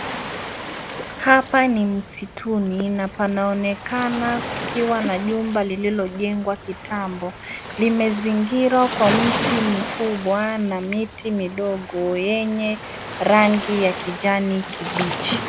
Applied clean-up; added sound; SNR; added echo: none; Waves, surf; 8 dB; none.